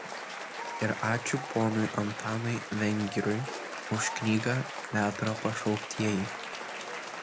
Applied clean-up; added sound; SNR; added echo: none; Applause / Cheering; 7 dB; none.